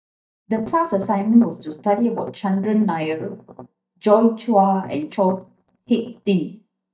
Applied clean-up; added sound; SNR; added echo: neural mask model DeepFilterNet 3.